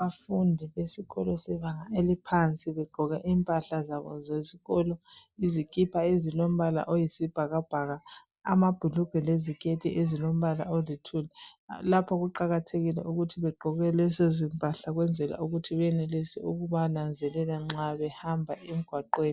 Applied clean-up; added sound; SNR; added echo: none; none; none; none.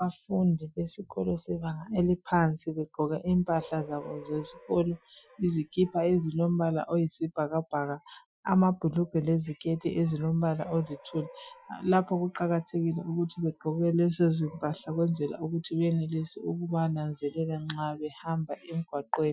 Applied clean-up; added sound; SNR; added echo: classical method Wiener filter.